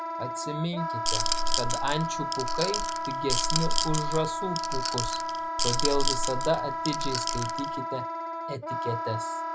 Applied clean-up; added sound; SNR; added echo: none; Wind instrument, woodwind instrument + Rattle / Rattle (instrument); -4 dB; none.